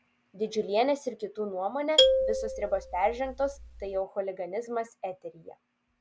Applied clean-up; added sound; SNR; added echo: none; Marimba, xylophone; -4 dB; none.